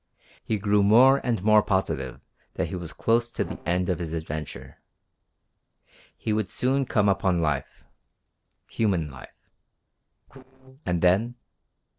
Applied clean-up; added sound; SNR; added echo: neural separator model SepFormer DNS4.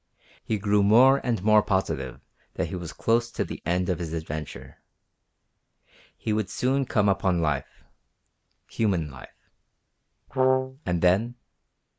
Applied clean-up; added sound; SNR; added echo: neural mask model Resemble Enhance denoiser.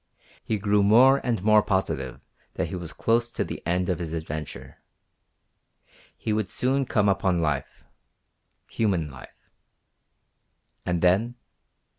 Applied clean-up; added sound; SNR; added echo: none; none; none; none.